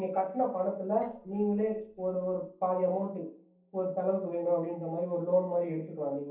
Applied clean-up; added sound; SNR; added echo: neural separator model SepFormer DNS4.